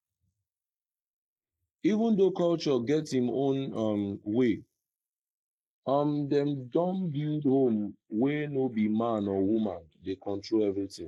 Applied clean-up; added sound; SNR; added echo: neural mask model Resemble Enhance denoiser.